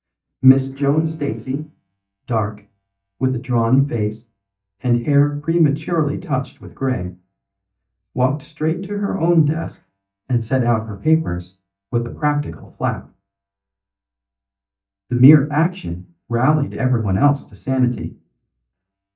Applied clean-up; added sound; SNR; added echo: neural mask model DeepFilterNet 3.